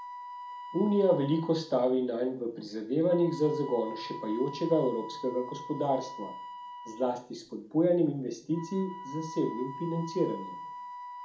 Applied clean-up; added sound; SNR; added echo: none; Wind instrument, woodwind instrument; 13 dB; reverberation time 0.4 s.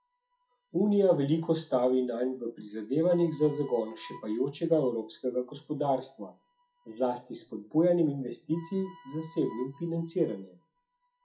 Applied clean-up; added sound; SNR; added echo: classical method WPE with log-MMSE.